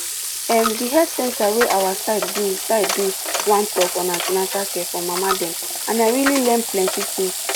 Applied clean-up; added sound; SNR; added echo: none; Water tap, faucet / Water + Coin (dropping); 4 dB; none.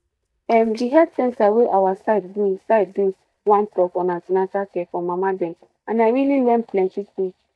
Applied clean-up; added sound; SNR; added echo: neural mask model DeepFilterNet 3.